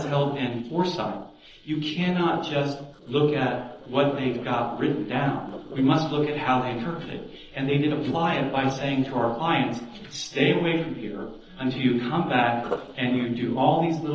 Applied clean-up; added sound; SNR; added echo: neural separator model SepFormer DNS4.